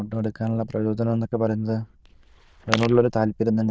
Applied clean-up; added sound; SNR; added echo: neural diffusion model UNIVERSE++.